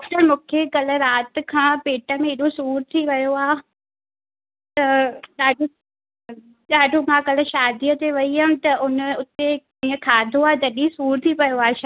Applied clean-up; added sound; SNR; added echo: none; none; none; none.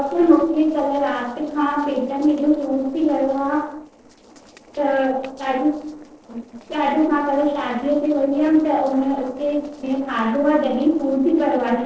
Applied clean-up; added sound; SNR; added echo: neural separator model SepFormer DNS4.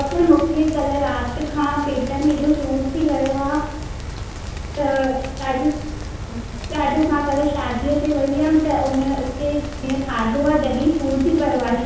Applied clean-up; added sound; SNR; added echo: none; Rain; 9 dB; reverberation time 0.9 s.